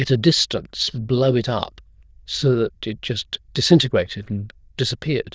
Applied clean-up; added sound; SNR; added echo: neural diffusion model UNIVERSE++.